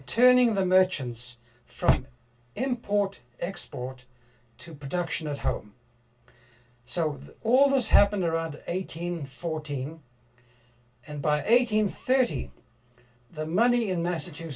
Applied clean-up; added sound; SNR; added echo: none; none; none; reverberation time 0.1 s.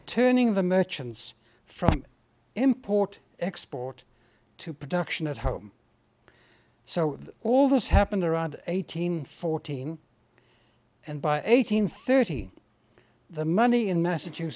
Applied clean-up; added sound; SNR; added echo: none; none; none; none.